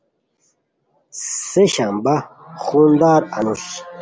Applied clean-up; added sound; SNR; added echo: none; none; none; none.